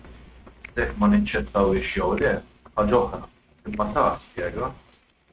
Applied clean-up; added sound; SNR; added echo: neural mask model RNNoise.